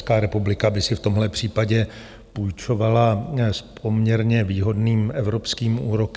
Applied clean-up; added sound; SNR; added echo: none; none; none; none.